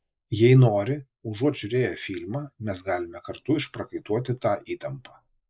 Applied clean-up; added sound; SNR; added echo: neural mask model Resemble Enhance denoiser.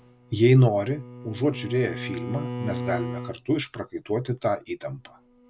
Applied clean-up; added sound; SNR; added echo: none; Bowed string instrument; 11 dB; none.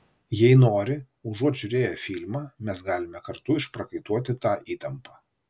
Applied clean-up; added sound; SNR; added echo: none; none; none; none.